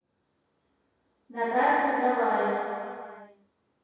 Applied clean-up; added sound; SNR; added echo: none; none; none; reverberation time 2.2 s.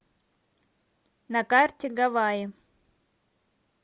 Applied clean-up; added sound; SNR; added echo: none; none; none; none.